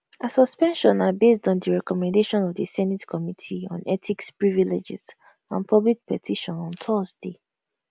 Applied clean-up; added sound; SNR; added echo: none; none; none; none.